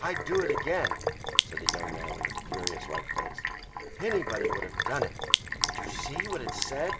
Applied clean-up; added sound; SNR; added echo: none; Sink (filling or washing); -3 dB; reverberation time 0.7 s.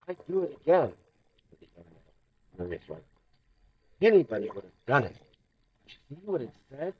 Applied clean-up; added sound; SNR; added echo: neural mask model DeepFilterNet 3.